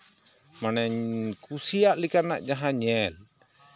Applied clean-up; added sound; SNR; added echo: none; none; none; none.